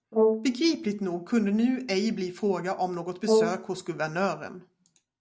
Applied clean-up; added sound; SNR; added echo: none; Brass instrument; 1 dB; none.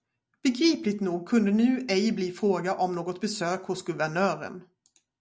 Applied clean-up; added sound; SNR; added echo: none; none; none; none.